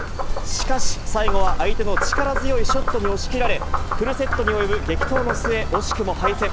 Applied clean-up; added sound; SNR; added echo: none; Frog; -5 dB; none.